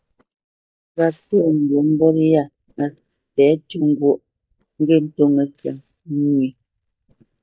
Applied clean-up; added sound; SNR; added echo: neural mask model DeepFilterNet 3.